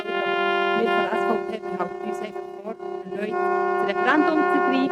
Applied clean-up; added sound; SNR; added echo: neural mask model RNNoise.